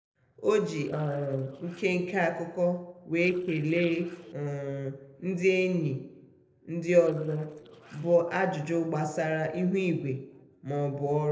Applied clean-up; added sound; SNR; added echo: neural separator model SepFormer DNS4.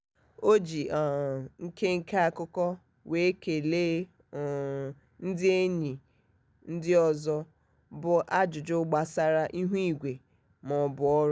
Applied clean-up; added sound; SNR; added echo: none; none; none; none.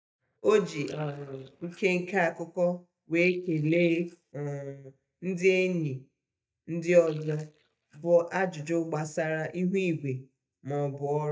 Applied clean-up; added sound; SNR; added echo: neural mask model DeepFilterNet 3.